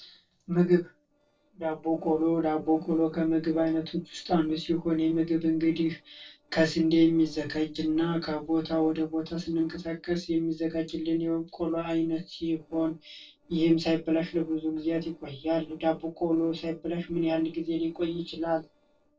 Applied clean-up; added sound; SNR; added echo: neural separator model SepFormer DNS4.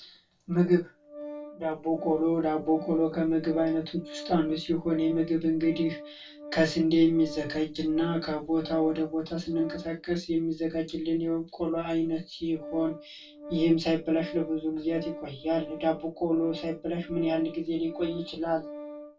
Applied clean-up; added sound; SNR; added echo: none; Organ; 15 dB; reverberation time 0.2 s.